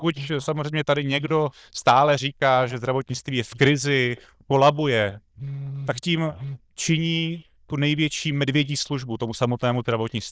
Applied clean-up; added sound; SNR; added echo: neural diffusion model UNIVERSE++.